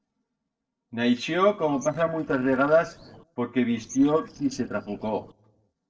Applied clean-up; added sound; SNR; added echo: neural separator model SepFormer DNS4.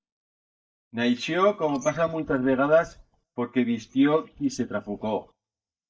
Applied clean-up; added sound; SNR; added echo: neural mask model DeepFilterNet 3.